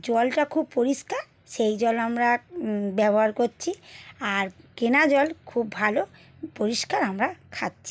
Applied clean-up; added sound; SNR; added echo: none; none; none; none.